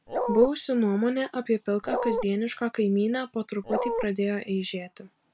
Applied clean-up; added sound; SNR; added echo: none; Bark; 1 dB; none.